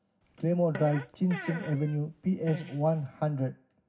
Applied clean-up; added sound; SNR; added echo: none; Fart; 14 dB; reverberation time 0.4 s.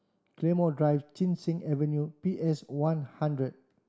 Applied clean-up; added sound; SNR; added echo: none; none; none; none.